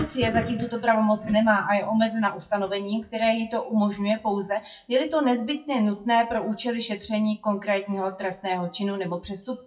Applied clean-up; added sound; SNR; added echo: classical method WPE with log-MMSE.